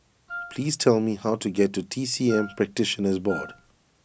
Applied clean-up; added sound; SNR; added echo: none; Wind instrument, woodwind instrument; 13 dB; none.